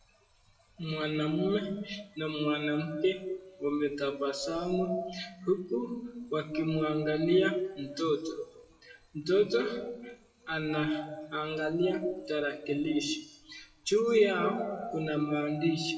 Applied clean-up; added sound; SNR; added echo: classical method WPE with log-MMSE.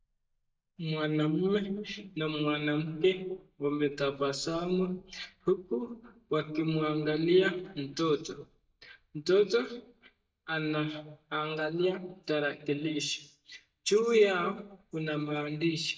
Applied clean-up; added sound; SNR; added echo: neural mask model DeepFilterNet 3.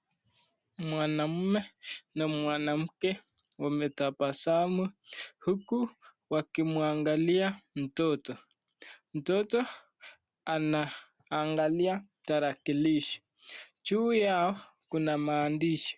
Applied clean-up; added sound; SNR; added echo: none; none; none; none.